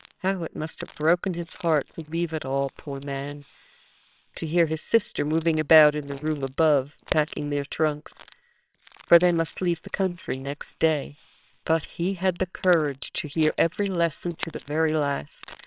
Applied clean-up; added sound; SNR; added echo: neural separator model SepFormer WHAMR!.